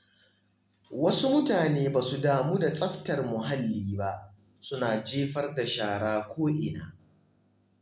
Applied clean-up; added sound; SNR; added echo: none; none; none; none.